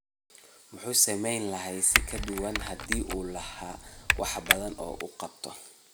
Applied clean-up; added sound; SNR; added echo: none; Typing; -2 dB; none.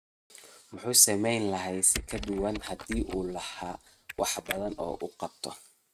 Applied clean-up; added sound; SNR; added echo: neural mask model RNNoise.